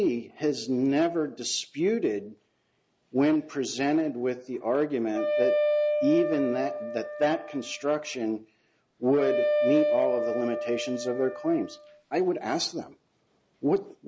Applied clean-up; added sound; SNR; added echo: none; Wind instrument, woodwind instrument; 1 dB; none.